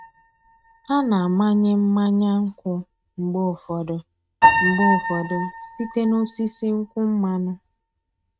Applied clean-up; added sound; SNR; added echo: neural mask model RNNoise.